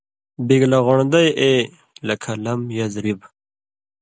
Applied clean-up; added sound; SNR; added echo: none; none; none; none.